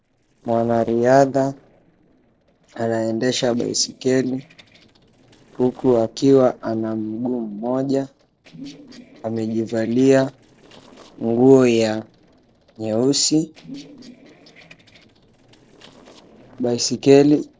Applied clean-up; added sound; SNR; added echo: neural separator model SepFormer DNS4.